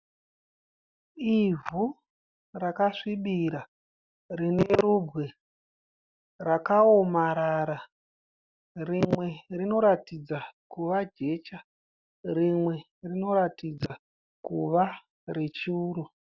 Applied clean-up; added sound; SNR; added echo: none; none; none; none.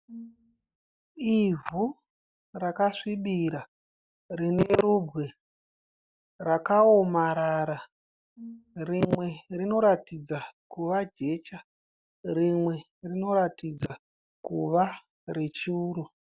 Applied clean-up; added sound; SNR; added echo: none; Brass instrument; 19 dB; none.